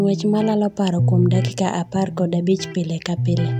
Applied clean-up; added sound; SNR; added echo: none; Electric guitar; 3 dB; none.